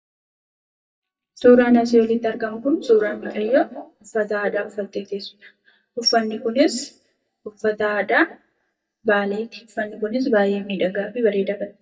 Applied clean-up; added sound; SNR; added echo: neural mask model DeepFilterNet 3.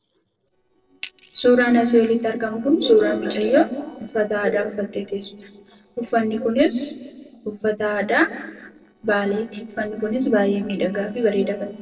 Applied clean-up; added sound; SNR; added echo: neural separator model SepFormer DNS4.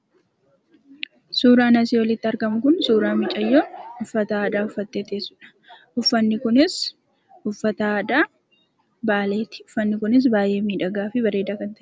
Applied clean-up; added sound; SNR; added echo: none; none; none; none.